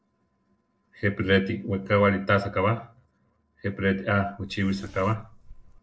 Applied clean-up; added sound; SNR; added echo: neural separator model SepFormer DNS4.